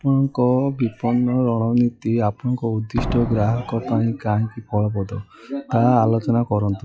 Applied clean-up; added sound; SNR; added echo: classical method log-MMSE.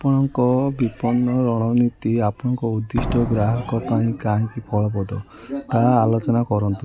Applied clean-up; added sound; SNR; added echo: none; Slam; 15 dB; none.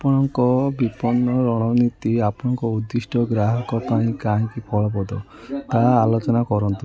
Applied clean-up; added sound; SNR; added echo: none; none; none; none.